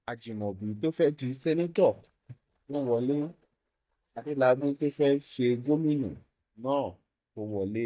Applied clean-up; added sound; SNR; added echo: neural mask model DeepFilterNet 3.